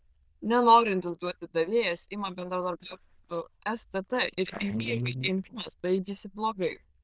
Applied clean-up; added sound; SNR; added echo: neural diffusion model UNIVERSE++.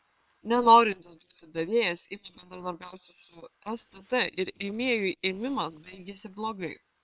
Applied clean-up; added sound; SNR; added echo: neural separator model SepFormer WHAM!.